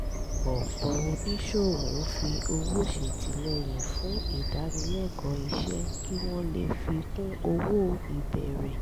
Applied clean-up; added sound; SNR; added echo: none; Bird vocalization, bird call, bird song; 0 dB; none.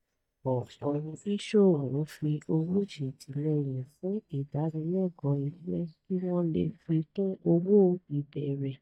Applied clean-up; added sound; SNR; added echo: neural mask model DeepFilterNet 3.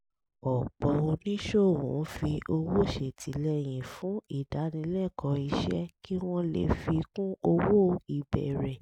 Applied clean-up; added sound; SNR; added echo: none; none; none; none.